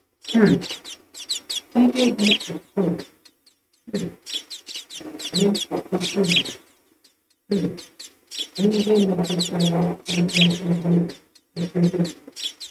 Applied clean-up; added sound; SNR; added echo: neural mask model RNNoise.